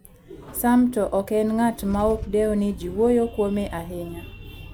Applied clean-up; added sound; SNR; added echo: none; Idling / Engine starting / Car; 18 dB; none.